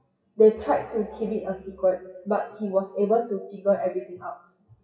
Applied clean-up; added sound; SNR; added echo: classical method WPE with log-MMSE.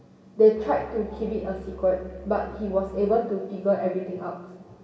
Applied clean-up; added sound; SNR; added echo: none; Musical instrument; 18 dB; reverberation time 1.9 s.